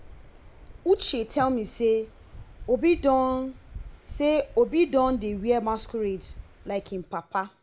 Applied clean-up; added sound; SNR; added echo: none; Waves, surf; 17 dB; none.